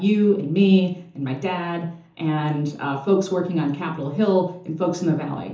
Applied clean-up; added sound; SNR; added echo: none; none; none; reverberation time 0.6 s.